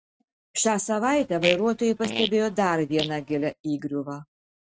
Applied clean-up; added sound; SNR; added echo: neural mask model RNNoise.